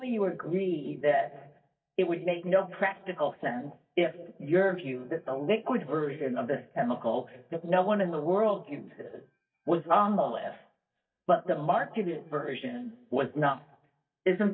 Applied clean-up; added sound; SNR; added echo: neural mask model DeepFilterNet 3.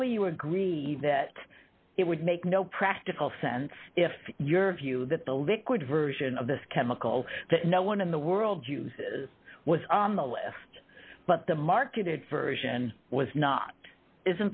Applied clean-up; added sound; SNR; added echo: none; none; none; none.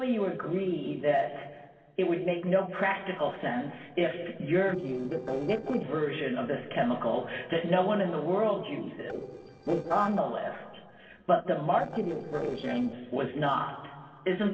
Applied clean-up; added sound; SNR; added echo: neural separator model SepFormer DNS4.